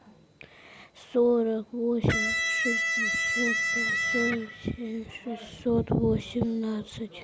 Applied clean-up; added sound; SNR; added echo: none; Electric guitar; -1 dB; none.